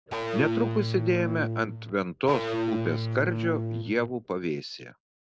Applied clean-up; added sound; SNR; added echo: none; Electric guitar / Bass guitar; 1 dB; none.